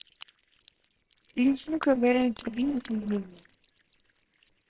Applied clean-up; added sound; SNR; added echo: neural separator model SepFormer WHAMR!.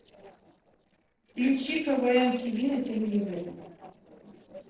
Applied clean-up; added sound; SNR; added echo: neural separator model SepFormer DNS4.